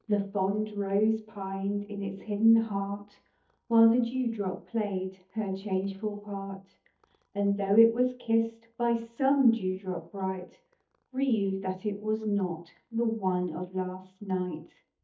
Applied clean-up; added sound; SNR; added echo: neural mask model DeepFilterNet 3.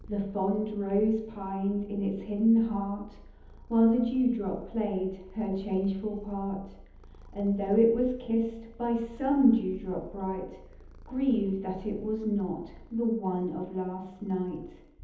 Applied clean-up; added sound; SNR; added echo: none; Purr; 19 dB; reverberation time 1.3 s.